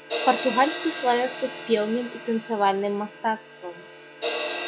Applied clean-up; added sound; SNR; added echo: none; Crash cymbal; 8 dB; none.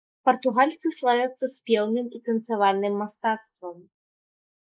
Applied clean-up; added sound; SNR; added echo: neural mask model Resemble Enhance denoiser.